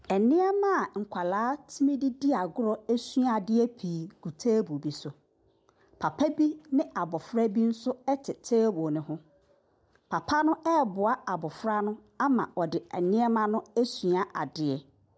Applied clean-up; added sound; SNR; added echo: none; none; none; none.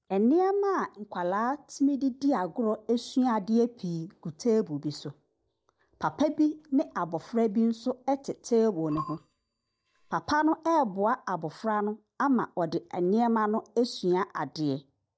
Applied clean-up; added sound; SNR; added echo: neural mask model DeepFilterNet 3.